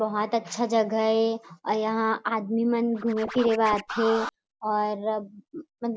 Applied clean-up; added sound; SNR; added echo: none; Scratching (performance technique); 9 dB; none.